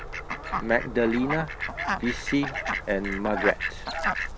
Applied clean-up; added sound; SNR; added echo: none; Fowl; 2 dB; none.